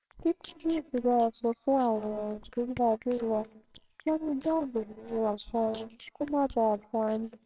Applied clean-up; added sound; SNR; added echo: neural separator model SepFormer WHAMR!.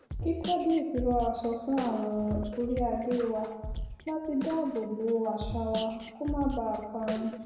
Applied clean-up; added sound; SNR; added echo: none; Drum kit; 9 dB; reverberation time 1.0 s.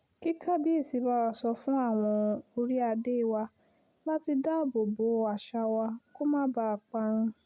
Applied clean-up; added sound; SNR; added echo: none; none; none; none.